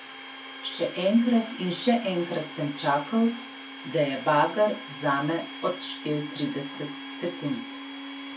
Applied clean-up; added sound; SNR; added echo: none; Domestic sounds, home sounds; 12 dB; none.